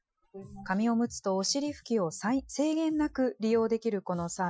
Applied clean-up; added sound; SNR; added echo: classical method Wiener filter.